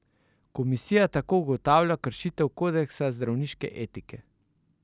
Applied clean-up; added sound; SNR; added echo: none; none; none; none.